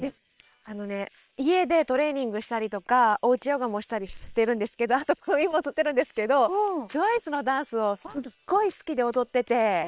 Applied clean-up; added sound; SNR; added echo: neural separator model SepFormer WHAM!.